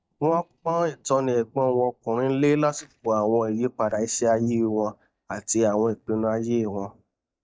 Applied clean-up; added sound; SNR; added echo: neural mask model DeepFilterNet 3.